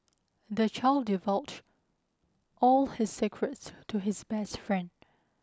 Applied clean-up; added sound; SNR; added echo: none; none; none; none.